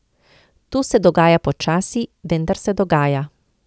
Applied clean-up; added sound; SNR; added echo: none; none; none; none.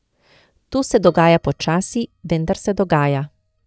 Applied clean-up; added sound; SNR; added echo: neural mask model DeepFilterNet 3.